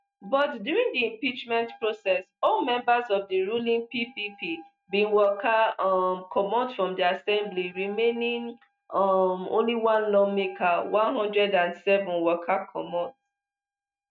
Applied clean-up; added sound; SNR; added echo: neural mask model RNNoise.